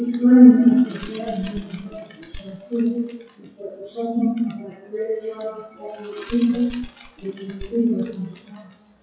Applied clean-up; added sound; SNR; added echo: classical method WPE with log-MMSE.